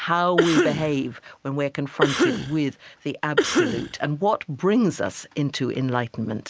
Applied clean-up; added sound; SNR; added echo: none; Cough; 1 dB; none.